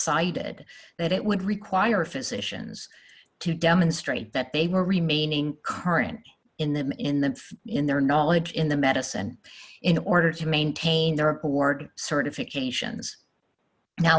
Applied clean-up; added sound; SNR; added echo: none; none; none; none.